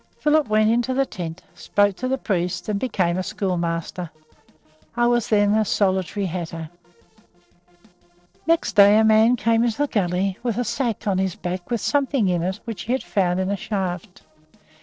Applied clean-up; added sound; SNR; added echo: neural separator model SepFormer DNS4.